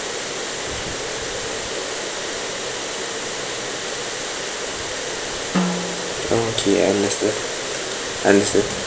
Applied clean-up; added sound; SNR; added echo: none; Drum; 6 dB; none.